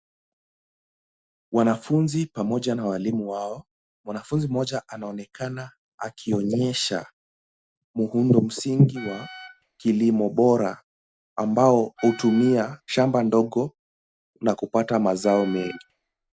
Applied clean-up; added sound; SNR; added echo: none; Wind instrument, woodwind instrument; 19 dB; none.